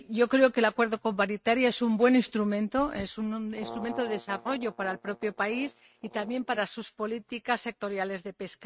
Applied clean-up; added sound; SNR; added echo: neural mask model RNNoise.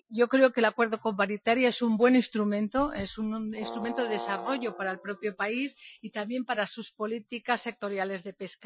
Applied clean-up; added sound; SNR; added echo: classical method Wiener filter.